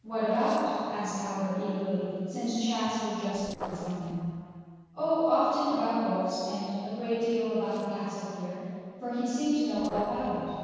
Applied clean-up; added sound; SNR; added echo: neural separator model SepFormer DNS4.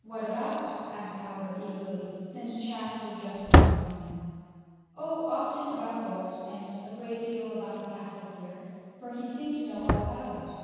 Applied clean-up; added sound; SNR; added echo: none; Slam; -4 dB; reverberation time 2.2 s.